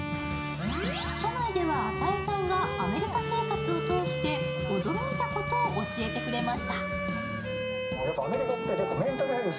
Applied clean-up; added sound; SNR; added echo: none; Bowed string instrument; 5 dB; reverberation time 1.4 s.